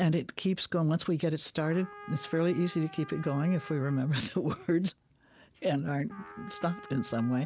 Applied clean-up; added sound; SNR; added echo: none; Trumpet; 20 dB; none.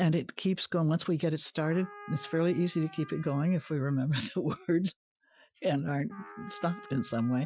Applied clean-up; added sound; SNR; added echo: classical method Wiener filter.